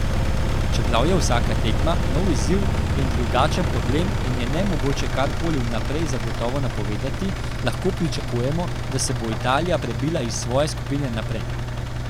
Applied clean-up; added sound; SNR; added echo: none; Engine; -3 dB; none.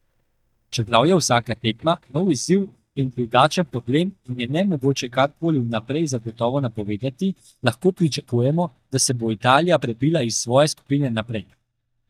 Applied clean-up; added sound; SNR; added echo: neural mask model DeepFilterNet 3.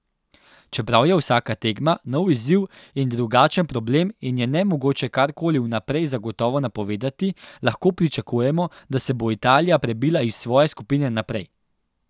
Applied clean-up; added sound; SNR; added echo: none; none; none; none.